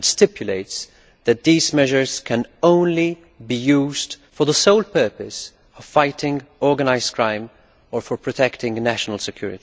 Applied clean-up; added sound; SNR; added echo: none; none; none; none.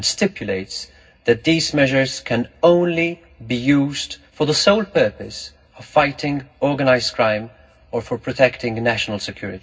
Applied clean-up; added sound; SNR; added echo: none; none; none; reverberation time 0.4 s.